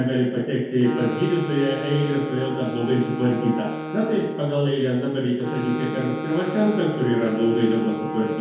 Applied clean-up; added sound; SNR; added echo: none; Wind instrument, woodwind instrument; 9 dB; reverberation time 1.0 s.